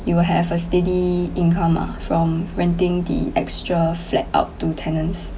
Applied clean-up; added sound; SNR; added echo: none; none; none; none.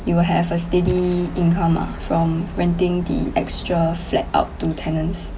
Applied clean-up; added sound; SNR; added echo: none; Splash, splatter + Truck; 15 dB; none.